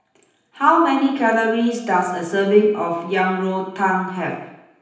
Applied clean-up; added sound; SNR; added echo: none; none; none; reverberation time 0.9 s.